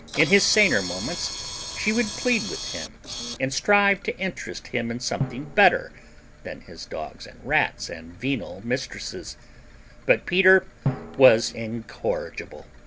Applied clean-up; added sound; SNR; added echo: none; Camera + Drum; 11 dB; none.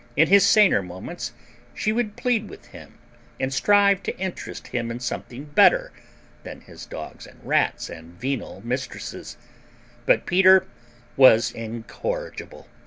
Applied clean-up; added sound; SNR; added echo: none; none; none; none.